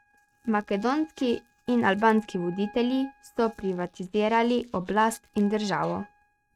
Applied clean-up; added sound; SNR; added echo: neural mask model RNNoise.